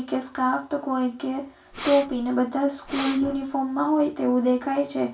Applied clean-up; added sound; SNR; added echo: none; Breathing; 13 dB; reverberation time 0.3 s.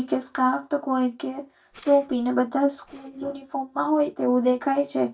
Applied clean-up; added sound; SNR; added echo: neural mask model DeepFilterNet 3.